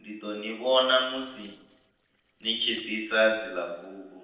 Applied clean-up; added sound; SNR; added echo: neural separator model SepFormer DNS4.